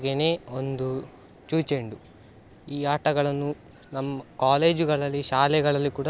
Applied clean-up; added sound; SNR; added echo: none; none; none; none.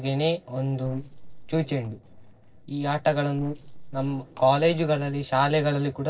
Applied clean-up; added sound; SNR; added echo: neural separator model SepFormer DNS4.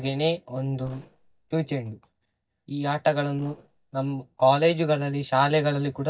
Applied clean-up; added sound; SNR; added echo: neural mask model DeepFilterNet 3.